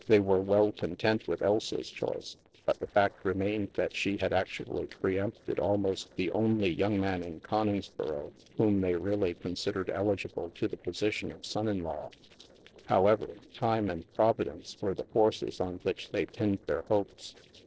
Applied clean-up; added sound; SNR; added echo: neural separator model SepFormer DNS4.